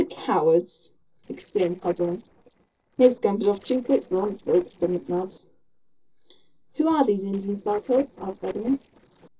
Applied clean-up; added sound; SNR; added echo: neural separator model SepFormer DNS4.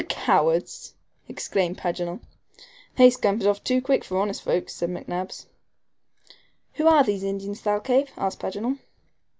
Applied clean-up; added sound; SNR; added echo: none; none; none; none.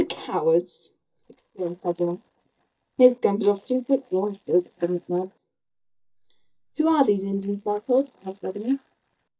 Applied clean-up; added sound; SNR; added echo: neural mask model DeepFilterNet 3.